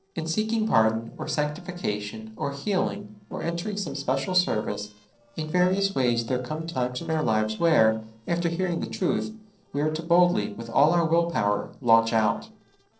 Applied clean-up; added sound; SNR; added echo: neural separator model SepFormer DNS4.